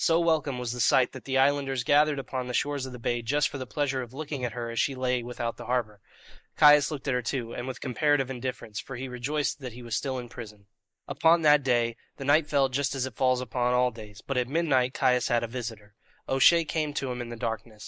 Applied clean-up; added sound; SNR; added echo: neural mask model Resemble Enhance denoiser.